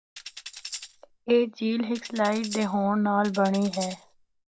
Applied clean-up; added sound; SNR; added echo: none; Tambourine; 15 dB; none.